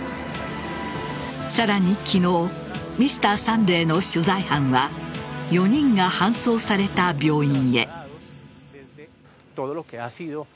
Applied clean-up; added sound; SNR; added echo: none; none; none; none.